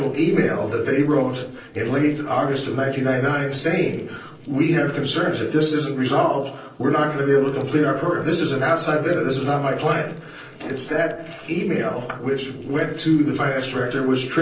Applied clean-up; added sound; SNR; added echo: neural separator model SepFormer DNS4.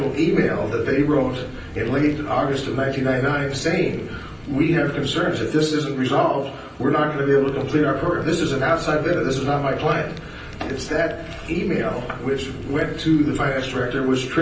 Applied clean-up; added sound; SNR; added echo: none; Fire; 17 dB; reverberation time 0.6 s.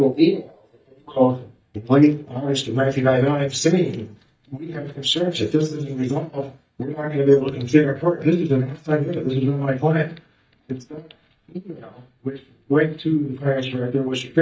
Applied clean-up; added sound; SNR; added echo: neural mask model DeepFilterNet 3.